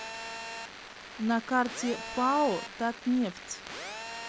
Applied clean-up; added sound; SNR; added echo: none; Telephone; 10 dB; none.